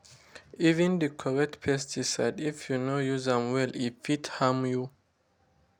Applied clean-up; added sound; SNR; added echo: none; none; none; none.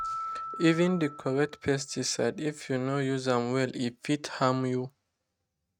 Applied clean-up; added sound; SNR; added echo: neural mask model RNNoise.